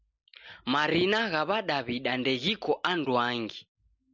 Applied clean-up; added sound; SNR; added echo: none; none; none; none.